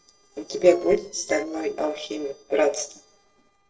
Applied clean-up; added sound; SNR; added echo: neural separator model SepFormer DNS4.